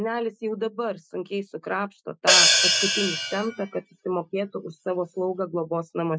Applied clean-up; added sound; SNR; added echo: classical method Wiener filter.